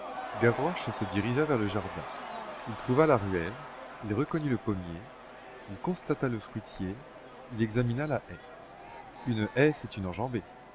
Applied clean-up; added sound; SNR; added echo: none; Crowd / Cheering; 11 dB; none.